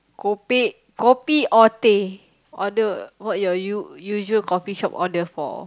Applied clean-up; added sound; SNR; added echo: none; none; none; none.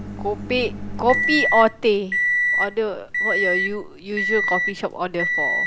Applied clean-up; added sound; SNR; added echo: none; Microwave oven; 0 dB; none.